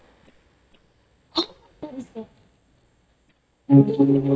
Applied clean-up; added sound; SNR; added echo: neural mask model DeepFilterNet 3.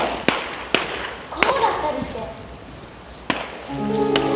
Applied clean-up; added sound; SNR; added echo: none; Gunshot, gunfire; 0 dB; reverberation time 1.0 s.